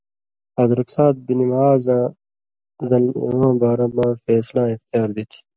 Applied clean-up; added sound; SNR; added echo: none; none; none; none.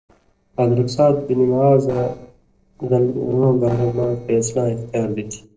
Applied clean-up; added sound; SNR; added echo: neural separator model SepFormer DNS4.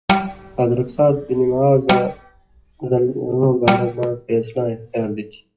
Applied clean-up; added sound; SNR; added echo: classical method WPE with log-MMSE.